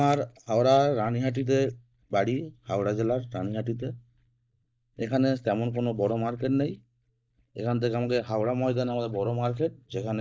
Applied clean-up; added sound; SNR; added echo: neural mask model DeepFilterNet 3.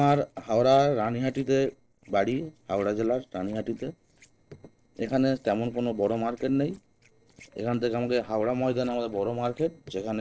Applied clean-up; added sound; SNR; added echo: neural separator model SepFormer DNS4.